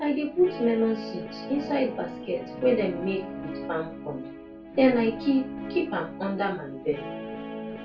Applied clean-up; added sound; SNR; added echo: none; Guitar; 9 dB; reverberation time 0.2 s.